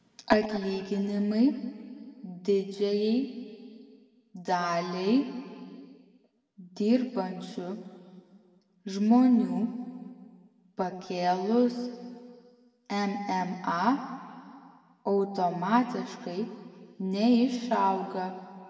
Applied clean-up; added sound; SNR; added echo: none; none; none; reverberation time 1.9 s.